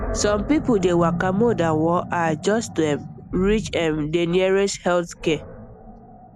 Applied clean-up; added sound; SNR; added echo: none; Animal; 10 dB; none.